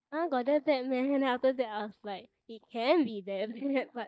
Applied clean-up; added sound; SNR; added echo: neural mask model DeepFilterNet 3.